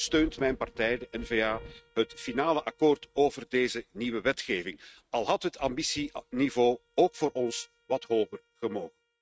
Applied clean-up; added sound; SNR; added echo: neural mask model RNNoise.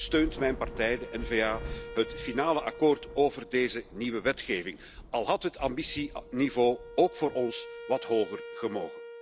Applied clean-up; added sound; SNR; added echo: none; Wind instrument, woodwind instrument + Thunder / Rain; 12 dB; none.